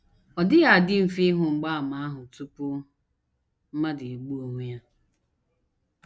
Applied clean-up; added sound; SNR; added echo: none; none; none; none.